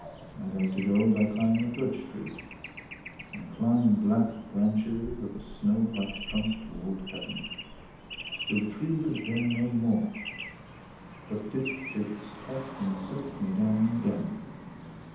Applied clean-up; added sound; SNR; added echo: none; Traffic noise, roadway noise / Bird; 11 dB; reverberation time 0.8 s.